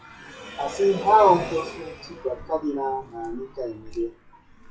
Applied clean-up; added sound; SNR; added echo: classical method WPE with log-MMSE.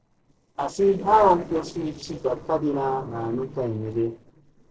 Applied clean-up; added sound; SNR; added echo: neural separator model SepFormer DNS4.